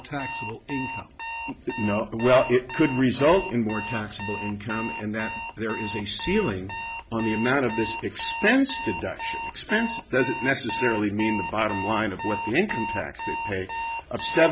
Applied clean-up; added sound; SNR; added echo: none; Alarm; 8 dB; none.